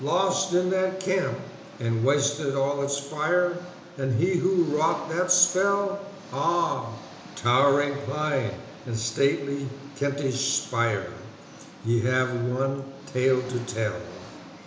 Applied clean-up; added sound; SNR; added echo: none; Engine; 18 dB; reverberation time 0.8 s.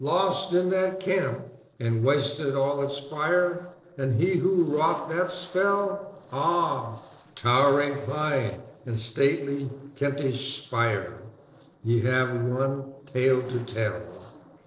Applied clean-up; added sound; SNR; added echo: neural separator model SepFormer DNS4.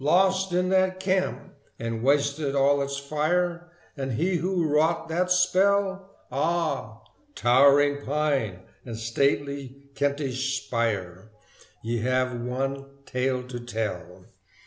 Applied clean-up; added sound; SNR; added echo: none; none; none; none.